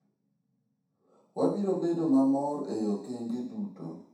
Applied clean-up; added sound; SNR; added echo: none; none; none; reverberation time 0.7 s.